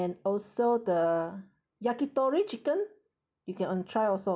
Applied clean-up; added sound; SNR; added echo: none; none; none; none.